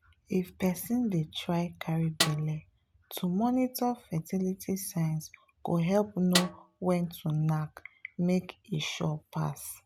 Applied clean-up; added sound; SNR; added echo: none; Snare drum; 3 dB; none.